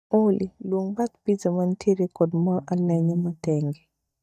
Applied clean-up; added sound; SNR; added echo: neural mask model DeepFilterNet 3.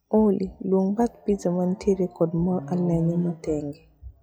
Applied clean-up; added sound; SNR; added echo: classical method log-MMSE.